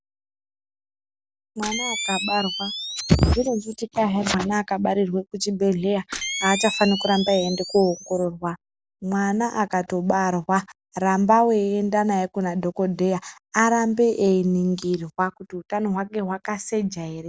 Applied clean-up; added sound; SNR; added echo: none; Camera; 10 dB; none.